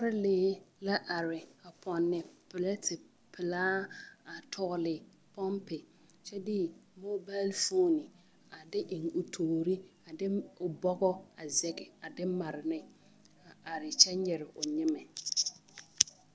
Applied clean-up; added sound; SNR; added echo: none; none; none; none.